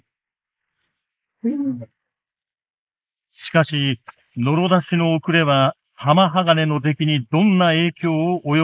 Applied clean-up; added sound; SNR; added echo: neural mask model Resemble Enhance denoiser.